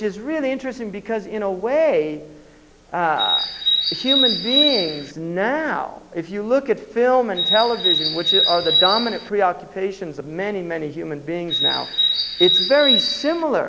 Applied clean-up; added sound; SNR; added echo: none; Bird; -2 dB; none.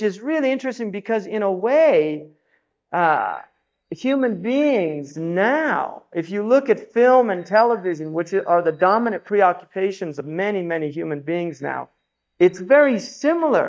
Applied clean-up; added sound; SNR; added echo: neural mask model DeepFilterNet 3.